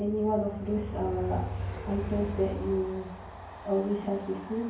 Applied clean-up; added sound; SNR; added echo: none; Train; 6 dB; reverberation time 0.9 s.